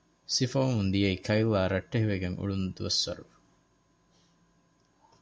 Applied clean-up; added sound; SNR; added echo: none; none; none; none.